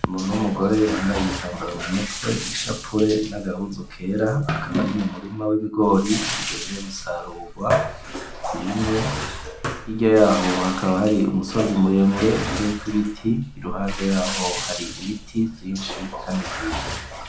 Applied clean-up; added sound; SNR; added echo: none; Bathtub (filling or washing); 7 dB; none.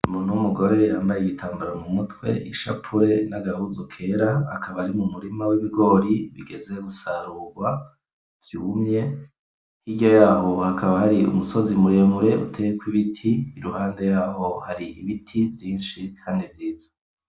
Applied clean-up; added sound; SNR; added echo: none; none; none; none.